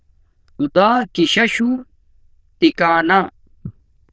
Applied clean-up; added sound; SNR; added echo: neural diffusion model UNIVERSE++.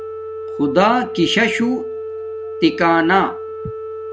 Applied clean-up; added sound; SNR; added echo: none; Organ; 9 dB; none.